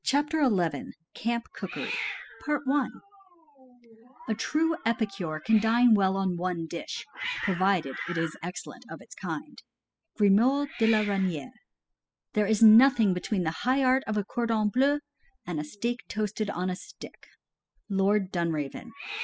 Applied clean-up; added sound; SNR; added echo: classical method spectral subtraction.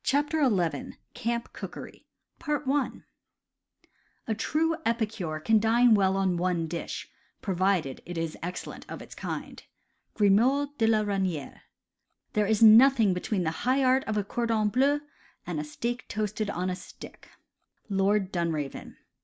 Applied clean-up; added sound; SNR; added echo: none; none; none; none.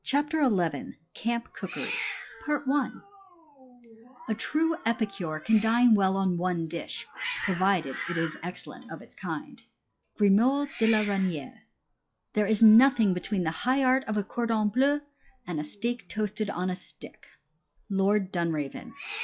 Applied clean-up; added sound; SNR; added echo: classical method log-MMSE.